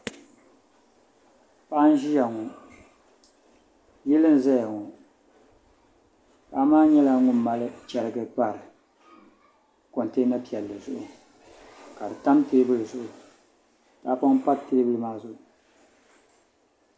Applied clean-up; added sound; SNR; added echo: none; none; none; none.